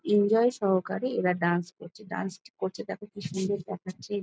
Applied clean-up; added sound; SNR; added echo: none; none; none; none.